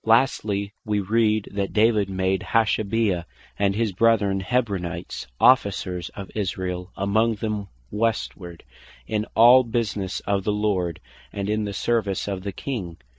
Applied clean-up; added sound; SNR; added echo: none; none; none; none.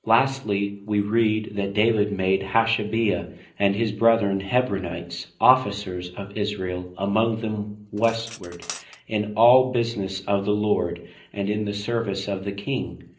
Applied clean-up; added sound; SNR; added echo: none; Cutlery, silverware; 20 dB; reverberation time 0.5 s.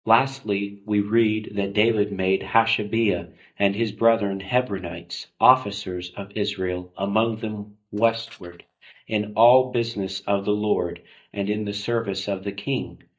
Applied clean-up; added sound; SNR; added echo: neural mask model DeepFilterNet 3.